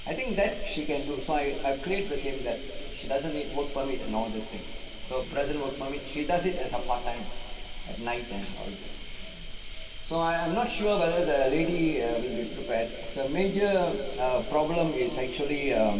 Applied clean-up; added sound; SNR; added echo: none; Cricket; 2 dB; reverberation time 2.8 s.